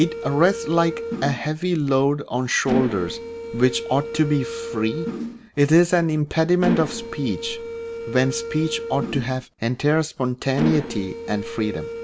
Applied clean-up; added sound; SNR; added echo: none; Mechanisms; 8 dB; none.